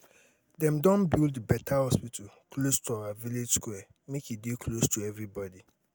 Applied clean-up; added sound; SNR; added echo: none; none; none; none.